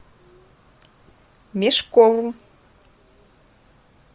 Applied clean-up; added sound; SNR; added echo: none; none; none; none.